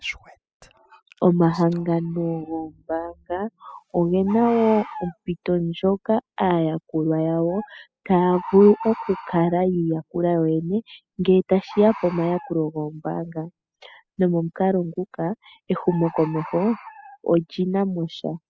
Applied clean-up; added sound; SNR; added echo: classical method spectral subtraction.